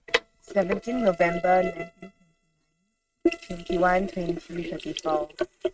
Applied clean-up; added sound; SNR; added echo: neural mask model RNNoise.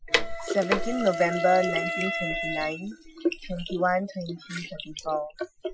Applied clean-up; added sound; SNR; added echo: classical method Wiener filter.